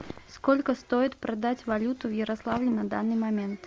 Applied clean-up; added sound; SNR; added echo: none; none; none; none.